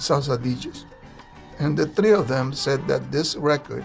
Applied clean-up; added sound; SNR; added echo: none; none; none; none.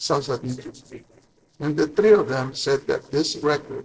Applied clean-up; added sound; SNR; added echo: neural separator model SepFormer DNS4.